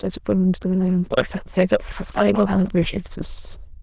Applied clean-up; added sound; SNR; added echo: neural diffusion model UNIVERSE++.